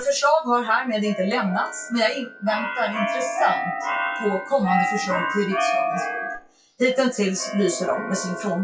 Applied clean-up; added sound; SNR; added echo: classical method WPE with log-MMSE.